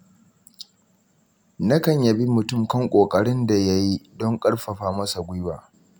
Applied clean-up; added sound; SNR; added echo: none; none; none; none.